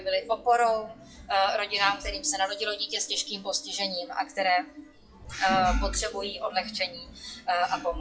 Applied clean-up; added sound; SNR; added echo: classical method WPE with log-MMSE.